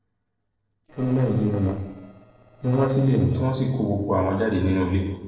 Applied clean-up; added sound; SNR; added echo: neural separator model SepFormer DNS4.